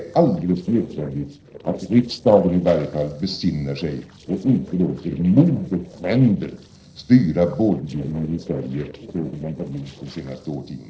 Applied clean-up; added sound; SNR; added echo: neural separator model SepFormer DNS4.